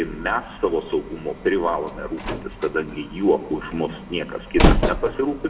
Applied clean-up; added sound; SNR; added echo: none; Slam; 1 dB; reverberation time 0.8 s.